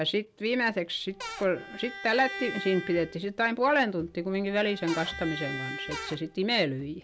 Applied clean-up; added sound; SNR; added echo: none; Cupboard open or close / Door + Bowed string instrument; 11 dB; none.